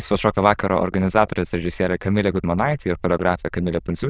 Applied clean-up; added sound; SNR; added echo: neural diffusion model UNIVERSE++.